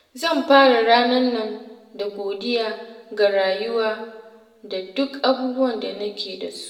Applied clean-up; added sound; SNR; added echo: none; none; none; reverberation time 0.9 s.